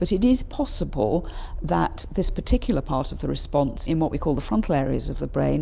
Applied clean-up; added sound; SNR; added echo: none; none; none; none.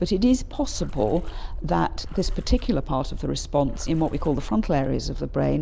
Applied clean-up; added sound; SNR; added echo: none; Water / Splash, splatter; 9 dB; none.